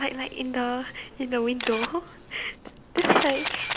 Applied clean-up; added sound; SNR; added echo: none; Camera; 8 dB; none.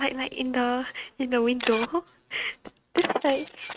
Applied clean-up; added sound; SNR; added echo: neural mask model RNNoise.